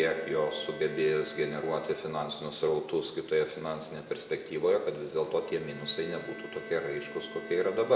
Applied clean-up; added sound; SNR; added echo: none; Bowed string instrument; 16 dB; none.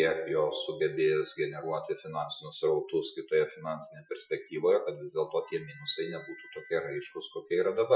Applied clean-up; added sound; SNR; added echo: classical method Wiener filter.